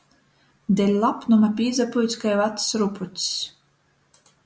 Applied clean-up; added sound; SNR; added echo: none; none; none; none.